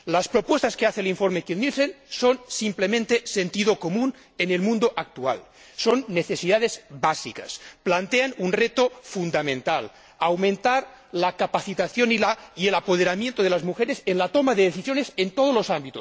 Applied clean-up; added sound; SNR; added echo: none; none; none; none.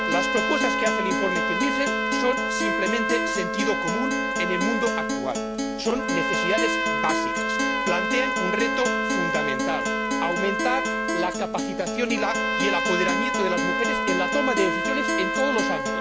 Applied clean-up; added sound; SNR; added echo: none; Acoustic guitar + Trumpet; -4 dB; none.